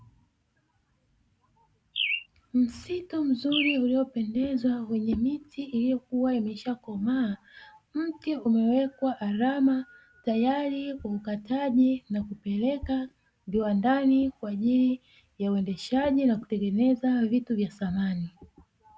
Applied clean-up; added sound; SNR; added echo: none; Bird; 8 dB; none.